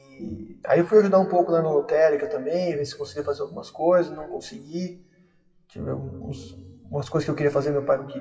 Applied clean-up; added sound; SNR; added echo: classical method WPE with log-MMSE.